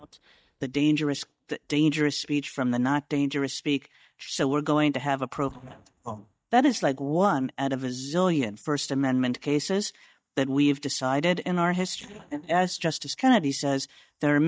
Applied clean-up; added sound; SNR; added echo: neural mask model DeepFilterNet 3.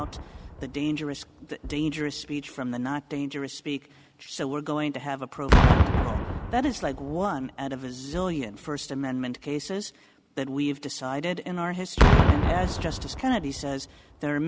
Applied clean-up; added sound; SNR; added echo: none; Boom; -3 dB; none.